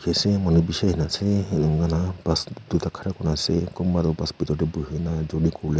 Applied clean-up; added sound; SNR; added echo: none; none; none; none.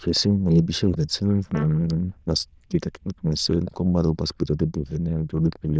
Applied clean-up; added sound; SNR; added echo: neural diffusion model UNIVERSE++.